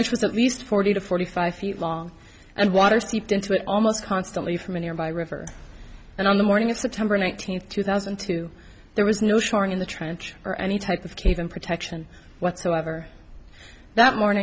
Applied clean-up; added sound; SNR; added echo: none; none; none; none.